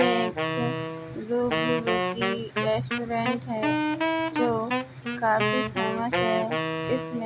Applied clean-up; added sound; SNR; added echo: none; Wind instrument, woodwind instrument; -1 dB; none.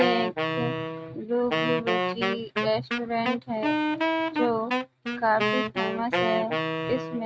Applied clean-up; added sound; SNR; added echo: neural mask model RNNoise.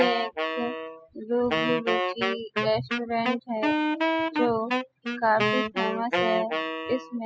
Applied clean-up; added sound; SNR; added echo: classical method spectral subtraction.